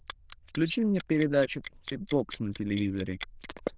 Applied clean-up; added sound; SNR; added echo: neural diffusion model UNIVERSE++.